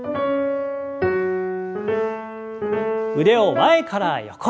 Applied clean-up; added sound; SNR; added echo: none; none; none; none.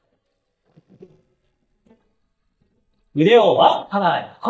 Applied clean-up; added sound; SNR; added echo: neural mask model DeepFilterNet 3.